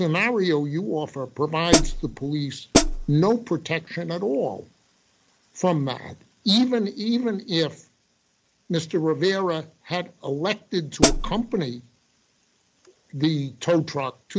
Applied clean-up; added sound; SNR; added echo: none; Hi-hat; -4 dB; none.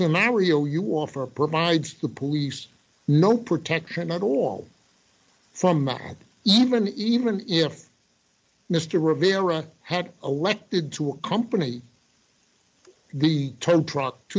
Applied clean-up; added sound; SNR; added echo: none; none; none; none.